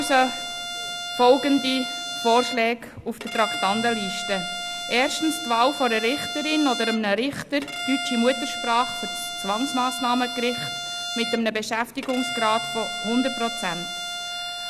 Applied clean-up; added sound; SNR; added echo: none; Bowed string instrument; 6 dB; none.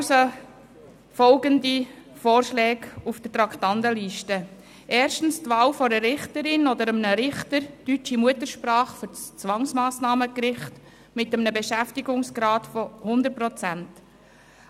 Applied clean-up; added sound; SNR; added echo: none; none; none; none.